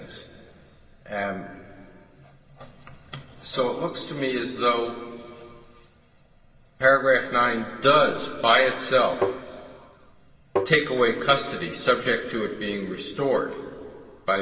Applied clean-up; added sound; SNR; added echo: none; Tap; 2 dB; reverberation time 2.3 s.